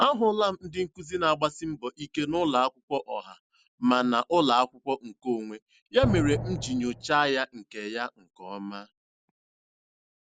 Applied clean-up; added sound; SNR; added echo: none; Drum; 3 dB; none.